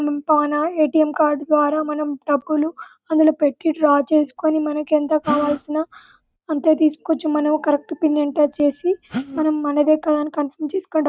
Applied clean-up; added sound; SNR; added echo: neural mask model RNNoise.